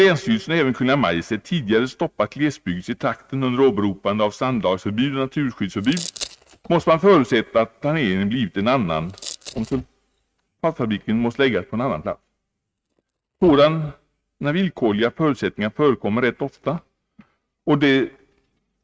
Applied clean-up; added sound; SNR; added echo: neural mask model RNNoise.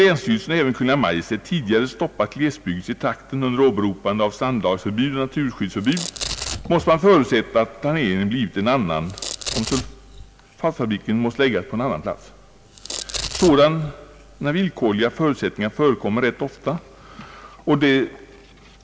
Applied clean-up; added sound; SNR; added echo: none; Domestic sounds, home sounds; 13 dB; none.